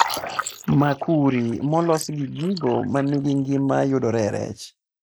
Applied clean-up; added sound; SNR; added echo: neural mask model Resemble Enhance denoiser.